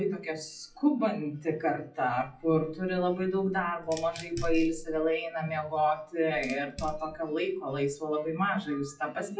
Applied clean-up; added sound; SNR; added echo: classical method WPE with log-MMSE.